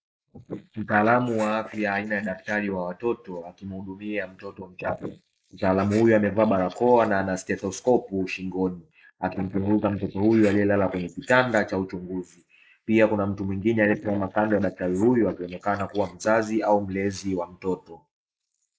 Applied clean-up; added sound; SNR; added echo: neural mask model Resemble Enhance denoiser.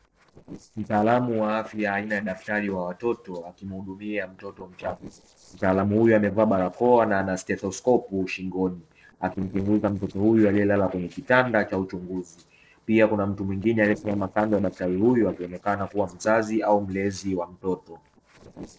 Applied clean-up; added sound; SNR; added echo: neural separator model SepFormer DNS4.